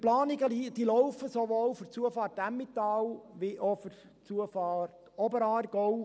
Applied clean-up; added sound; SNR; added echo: none; none; none; none.